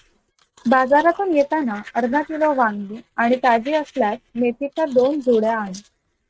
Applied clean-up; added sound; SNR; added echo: neural mask model RNNoise.